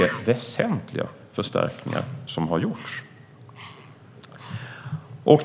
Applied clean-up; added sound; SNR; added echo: none; Bird; 17 dB; none.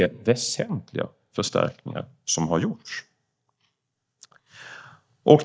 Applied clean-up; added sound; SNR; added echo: neural mask model DeepFilterNet 3.